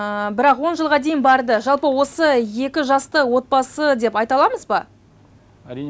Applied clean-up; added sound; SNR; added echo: none; none; none; none.